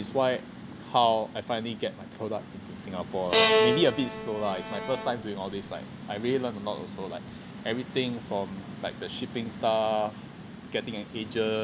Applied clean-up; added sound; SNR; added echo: none; Bowed string instrument; -2 dB; none.